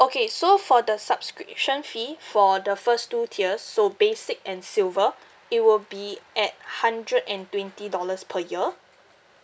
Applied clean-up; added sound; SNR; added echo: none; none; none; none.